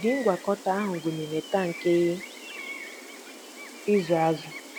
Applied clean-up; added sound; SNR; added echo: none; Gull, seagull; 13 dB; none.